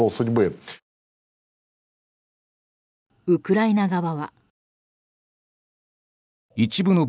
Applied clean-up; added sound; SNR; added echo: none; none; none; none.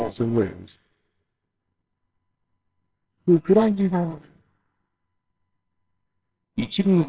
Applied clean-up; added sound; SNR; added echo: neural separator model SepFormer WHAMR!.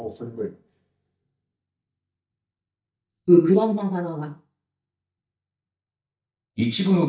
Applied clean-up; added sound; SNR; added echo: neural mask model DeepFilterNet 3.